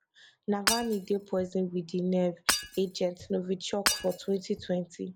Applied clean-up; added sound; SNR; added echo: none; Shatter / Hammer; 4 dB; none.